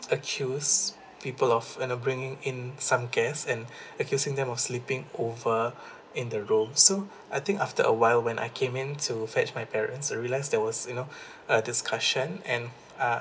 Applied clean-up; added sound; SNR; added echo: none; none; none; none.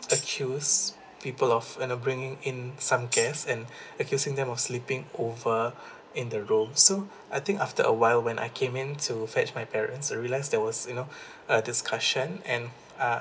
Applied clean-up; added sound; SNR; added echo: none; Tambourine; 7 dB; none.